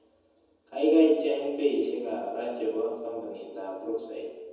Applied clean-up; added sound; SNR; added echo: none; none; none; reverberation time 1.1 s.